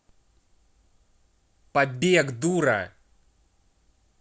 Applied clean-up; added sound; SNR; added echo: none; none; none; none.